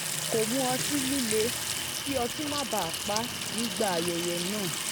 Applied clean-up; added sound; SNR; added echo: none; Sink (filling or washing) / Water tap, faucet; 0 dB; none.